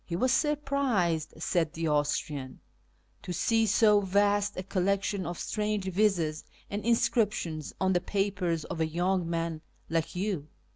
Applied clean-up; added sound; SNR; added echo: none; none; none; none.